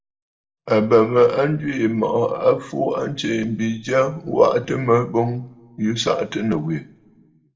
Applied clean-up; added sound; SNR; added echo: none; none; none; reverberation time 0.4 s.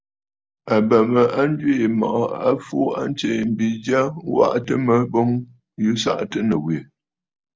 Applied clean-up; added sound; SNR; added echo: none; none; none; none.